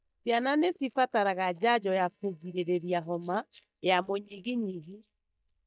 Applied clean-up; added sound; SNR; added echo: neural mask model DeepFilterNet 3.